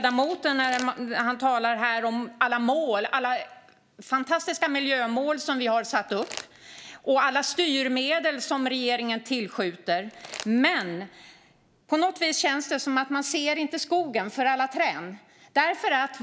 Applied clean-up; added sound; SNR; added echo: none; Crumpling, crinkling; 19 dB; none.